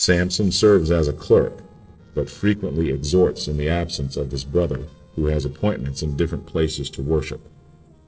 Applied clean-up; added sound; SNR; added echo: neural separator model SepFormer DNS4.